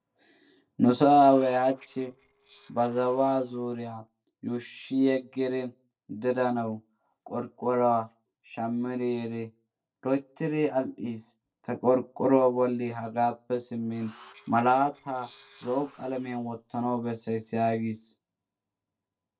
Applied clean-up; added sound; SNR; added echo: neural separator model SepFormer DNS4.